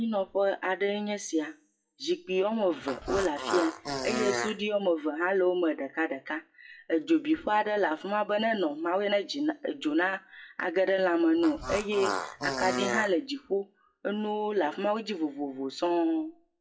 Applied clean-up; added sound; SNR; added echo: classical method WPE with log-MMSE.